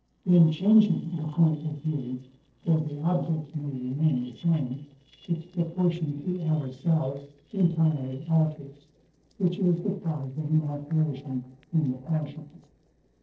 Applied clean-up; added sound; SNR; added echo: neural separator model SepFormer DNS4.